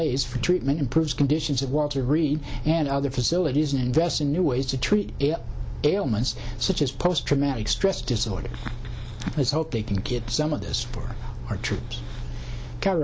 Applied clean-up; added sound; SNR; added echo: none; none; none; none.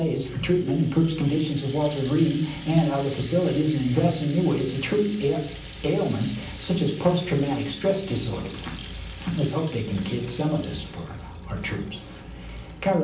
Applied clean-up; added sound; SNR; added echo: none; Rattle (instrument); 17 dB; reverberation time 0.6 s.